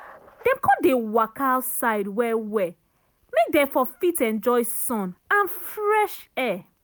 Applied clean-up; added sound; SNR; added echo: none; none; none; none.